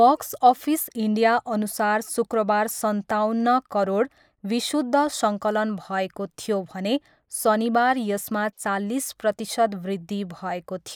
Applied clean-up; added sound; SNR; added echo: neural mask model Resemble Enhance denoiser.